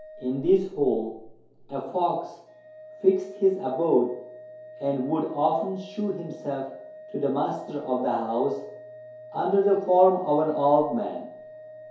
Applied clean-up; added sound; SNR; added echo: none; Organ; 18 dB; reverberation time 2.4 s.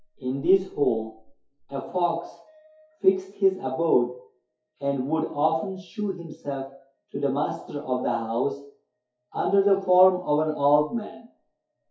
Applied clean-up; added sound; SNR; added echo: classical method WPE with log-MMSE.